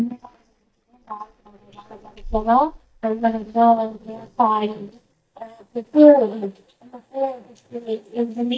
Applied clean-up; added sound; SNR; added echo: neural mask model DeepFilterNet 3.